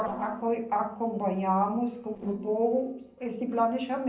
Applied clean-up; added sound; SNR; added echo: neural separator model SepFormer DNS4.